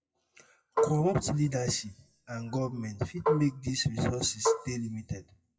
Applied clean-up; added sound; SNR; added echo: classical method WPE with log-MMSE.